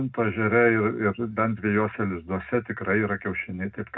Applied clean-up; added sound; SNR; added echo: none; none; none; reverberation time 0.2 s.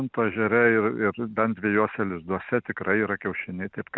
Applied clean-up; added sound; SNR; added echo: none; none; none; none.